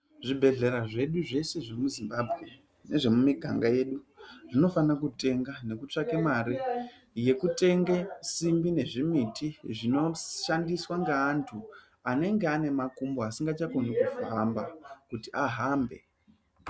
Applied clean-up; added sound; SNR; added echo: none; none; none; none.